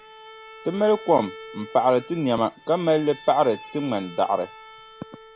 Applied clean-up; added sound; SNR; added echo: none; Bowed string instrument; 19 dB; none.